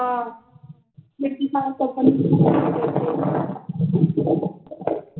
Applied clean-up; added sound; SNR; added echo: none; none; none; reverberation time 0.6 s.